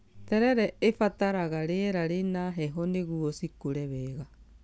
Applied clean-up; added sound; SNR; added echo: none; none; none; none.